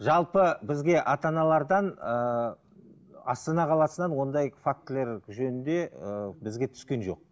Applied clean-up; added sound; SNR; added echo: none; none; none; none.